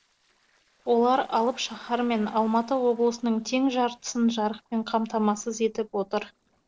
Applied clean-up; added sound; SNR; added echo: neural separator model SepFormer DNS4.